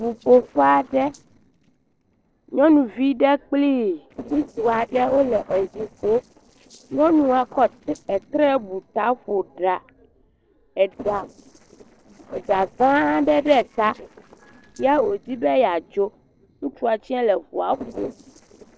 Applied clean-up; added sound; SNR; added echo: neural separator model SepFormer DNS4.